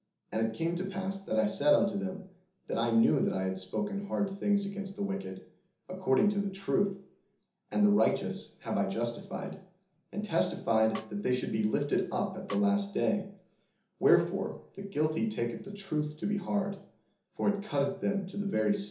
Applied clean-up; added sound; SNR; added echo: none; Snare drum; 19 dB; reverberation time 0.6 s.